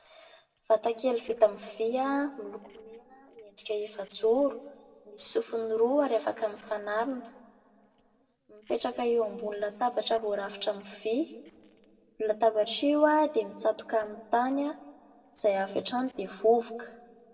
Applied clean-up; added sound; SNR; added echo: neural separator model SepFormer DNS4.